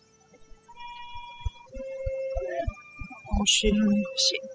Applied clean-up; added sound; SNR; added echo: classical method spectral subtraction.